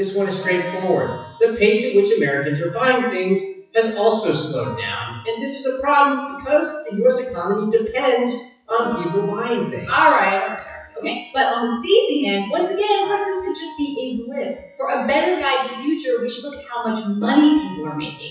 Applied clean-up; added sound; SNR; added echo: classical method WPE with log-MMSE.